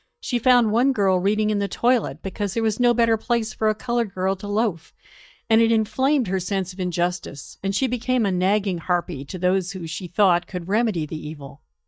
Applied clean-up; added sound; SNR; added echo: neural mask model DeepFilterNet 3.